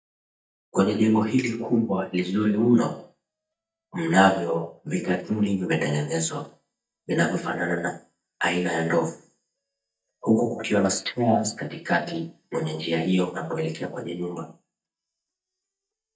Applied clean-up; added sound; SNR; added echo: neural mask model DeepFilterNet 3.